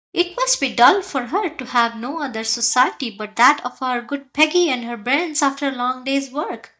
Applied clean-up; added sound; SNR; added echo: neural mask model DeepFilterNet 3.